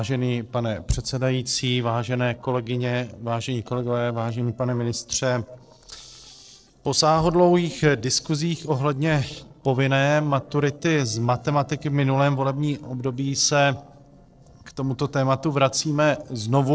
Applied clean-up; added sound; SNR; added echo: neural separator model SepFormer DNS4.